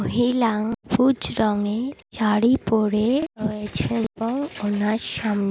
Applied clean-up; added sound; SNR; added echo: none; none; none; none.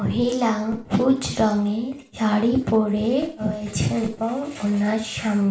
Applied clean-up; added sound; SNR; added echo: none; none; none; reverberation time 0.4 s.